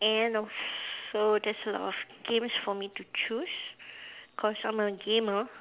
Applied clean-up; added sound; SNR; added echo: none; none; none; none.